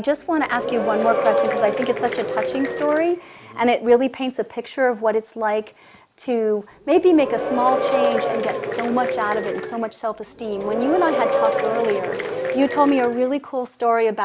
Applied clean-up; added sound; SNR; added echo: none; Applause / Crowd / Cheering; 3 dB; none.